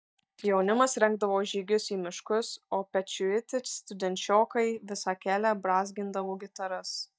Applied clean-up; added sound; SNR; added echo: neural mask model DeepFilterNet 3.